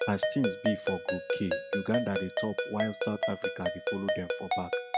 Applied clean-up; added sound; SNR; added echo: none; Ringtone; -1 dB; none.